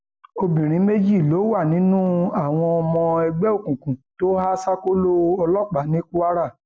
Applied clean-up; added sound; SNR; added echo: none; none; none; none.